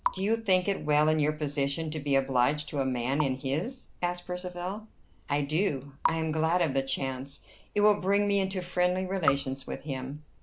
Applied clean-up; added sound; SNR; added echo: none; Raindrop / Drip; 12 dB; none.